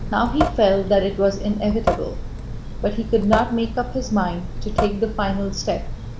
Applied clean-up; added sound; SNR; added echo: none; Drip / Sink (filling or washing) / Water tap, faucet; 5 dB; none.